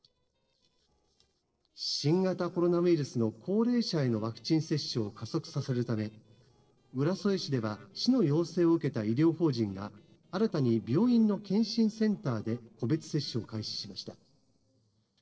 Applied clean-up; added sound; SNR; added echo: neural separator model SepFormer DNS4.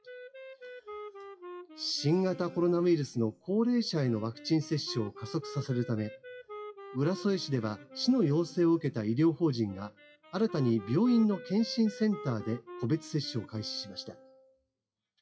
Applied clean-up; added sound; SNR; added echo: classical method WPE with log-MMSE.